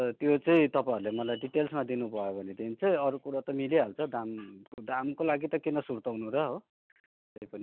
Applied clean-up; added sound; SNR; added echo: none; none; none; none.